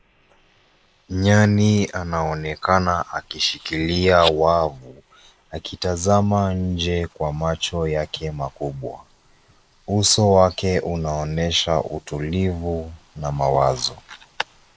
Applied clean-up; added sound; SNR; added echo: neural mask model Resemble Enhance denoiser.